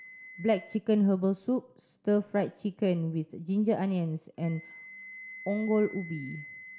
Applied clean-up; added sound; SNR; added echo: none; Wind instrument, woodwind instrument; 19 dB; none.